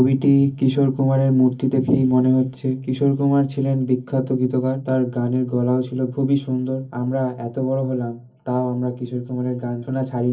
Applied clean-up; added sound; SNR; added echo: none; none; none; reverberation time 0.3 s.